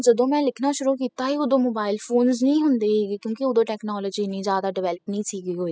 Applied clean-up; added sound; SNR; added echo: classical method spectral subtraction.